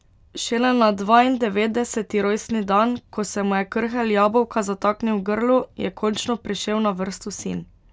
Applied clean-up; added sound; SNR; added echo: none; none; none; none.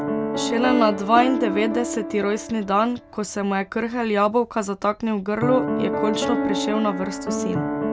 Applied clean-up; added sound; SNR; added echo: none; Piano; 4 dB; none.